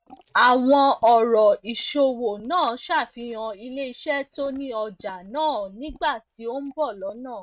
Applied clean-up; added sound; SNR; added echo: neural mask model RNNoise.